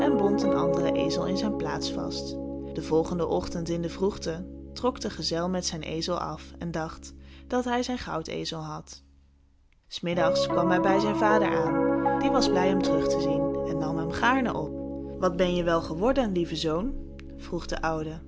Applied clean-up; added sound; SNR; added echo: none; Piano; 1 dB; none.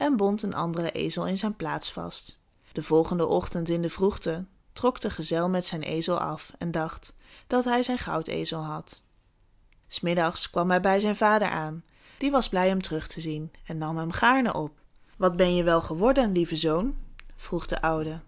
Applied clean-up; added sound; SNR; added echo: none; none; none; none.